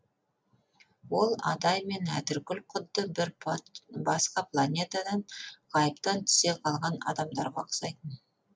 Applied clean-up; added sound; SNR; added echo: none; none; none; none.